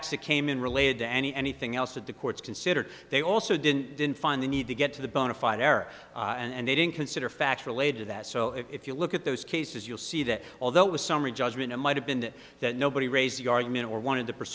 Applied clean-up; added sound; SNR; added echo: none; none; none; none.